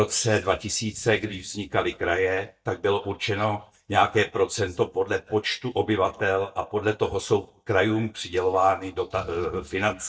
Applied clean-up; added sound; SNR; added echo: neural mask model DeepFilterNet 3.